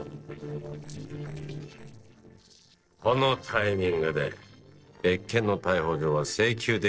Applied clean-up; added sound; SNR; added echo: neural separator model SepFormer DNS4.